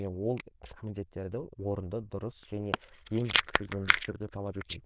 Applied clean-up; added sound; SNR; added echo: neural diffusion model UNIVERSE++.